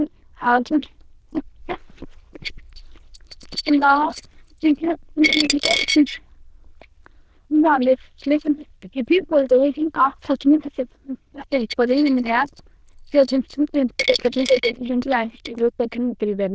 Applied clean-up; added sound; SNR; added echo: neural diffusion model UNIVERSE++.